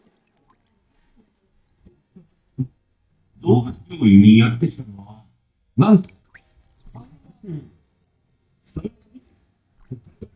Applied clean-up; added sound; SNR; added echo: neural mask model DeepFilterNet 3.